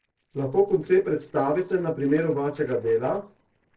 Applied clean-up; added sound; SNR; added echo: neural separator model SepFormer DNS4.